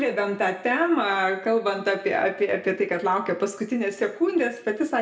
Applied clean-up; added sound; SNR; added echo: none; none; none; reverberation time 0.6 s.